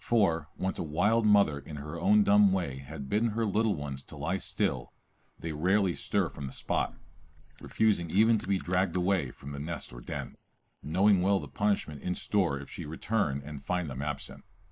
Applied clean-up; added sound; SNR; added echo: neural mask model Resemble Enhance denoiser.